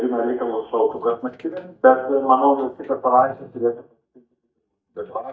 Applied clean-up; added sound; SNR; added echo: neural mask model DeepFilterNet 3.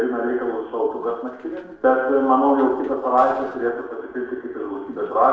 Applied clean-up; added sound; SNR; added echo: neural separator model SepFormer DNS4.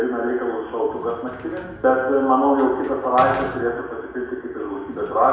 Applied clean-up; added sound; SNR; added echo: none; Sliding door / Slam; 20 dB; reverberation time 1.1 s.